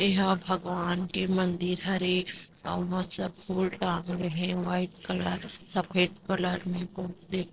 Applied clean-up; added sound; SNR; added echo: neural separator model SepFormer DNS4.